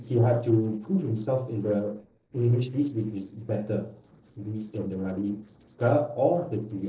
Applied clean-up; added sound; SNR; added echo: neural separator model SepFormer DNS4.